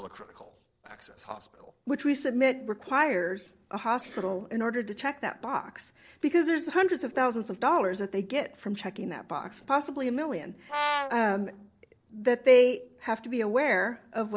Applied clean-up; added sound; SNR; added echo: neural separator model SepFormer DNS4.